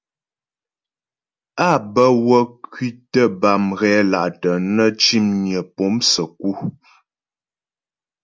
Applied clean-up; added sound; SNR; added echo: none; none; none; none.